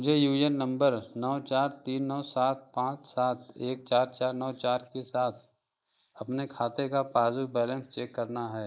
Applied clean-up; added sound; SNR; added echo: neural mask model Resemble Enhance denoiser.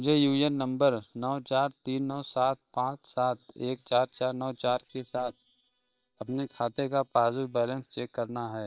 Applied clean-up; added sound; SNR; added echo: neural separator model SepFormer WHAM!.